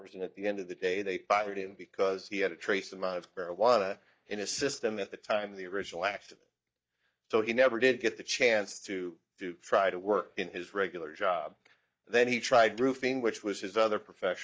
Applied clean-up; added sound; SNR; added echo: neural mask model DeepFilterNet 3.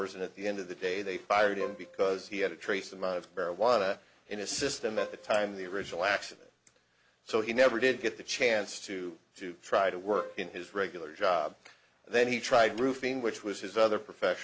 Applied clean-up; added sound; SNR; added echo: none; Bowed string instrument; 13 dB; none.